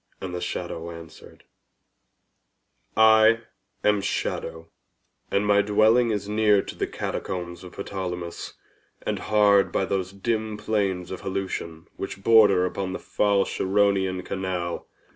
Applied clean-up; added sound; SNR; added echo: none; none; none; none.